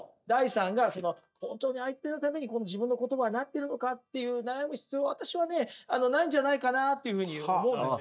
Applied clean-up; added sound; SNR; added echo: neural mask model DeepFilterNet 3.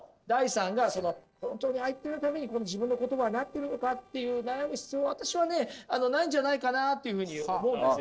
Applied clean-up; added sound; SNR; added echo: neural separator model SepFormer DNS4.